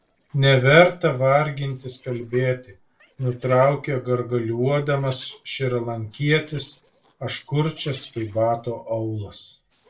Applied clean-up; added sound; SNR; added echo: neural separator model SepFormer DNS4.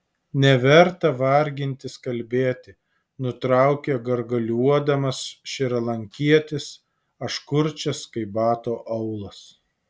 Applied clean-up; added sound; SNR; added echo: none; none; none; none.